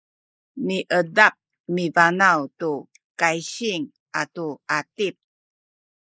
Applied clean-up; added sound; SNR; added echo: neural mask model Resemble Enhance denoiser.